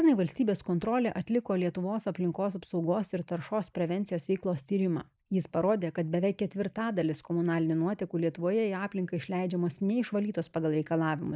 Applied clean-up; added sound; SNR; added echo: neural mask model Resemble Enhance denoiser.